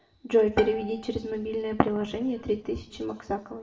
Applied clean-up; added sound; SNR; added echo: none; Bowed string instrument; 15 dB; reverberation time 1.0 s.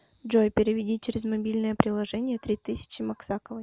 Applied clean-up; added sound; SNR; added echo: none; none; none; none.